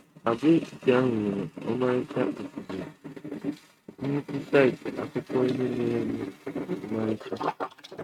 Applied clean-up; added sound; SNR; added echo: neural mask model RNNoise.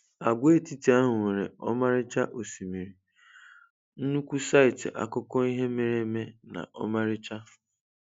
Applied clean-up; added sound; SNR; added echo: none; none; none; none.